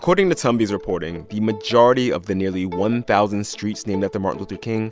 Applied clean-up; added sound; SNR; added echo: none; none; none; none.